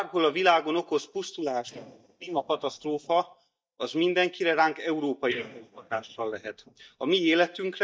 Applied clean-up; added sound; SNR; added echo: neural mask model DeepFilterNet 3.